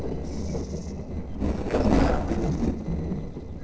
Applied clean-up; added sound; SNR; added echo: neural separator model SepFormer DNS4.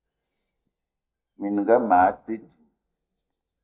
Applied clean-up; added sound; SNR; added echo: neural mask model DeepFilterNet 3.